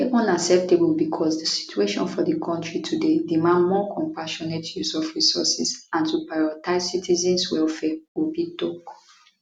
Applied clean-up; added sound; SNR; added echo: none; none; none; none.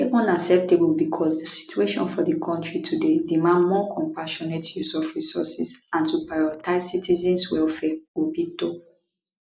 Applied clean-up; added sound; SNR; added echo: neural mask model Resemble Enhance denoiser.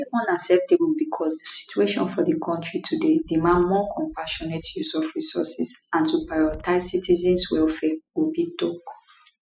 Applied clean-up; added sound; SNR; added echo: classical method spectral subtraction.